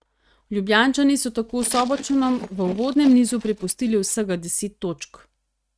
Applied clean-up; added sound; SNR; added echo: neural mask model RNNoise.